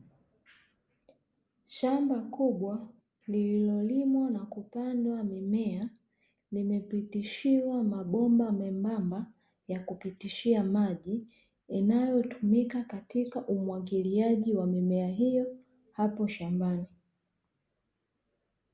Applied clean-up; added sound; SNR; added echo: none; none; none; none.